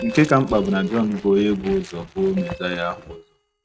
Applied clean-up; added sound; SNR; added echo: neural mask model RNNoise.